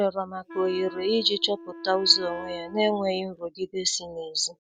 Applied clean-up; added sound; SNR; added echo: none; Wind instrument, woodwind instrument; 15 dB; none.